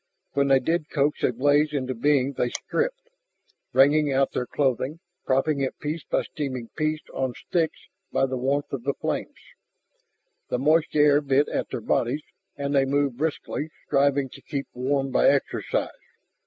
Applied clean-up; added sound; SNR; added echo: none; none; none; none.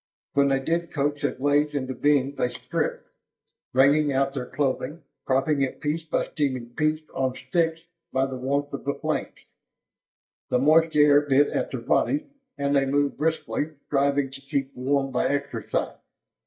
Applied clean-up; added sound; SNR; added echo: neural mask model DeepFilterNet 3.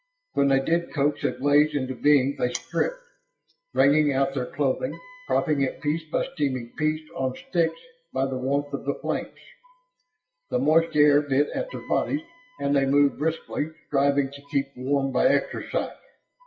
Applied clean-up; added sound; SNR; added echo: classical method WPE with log-MMSE.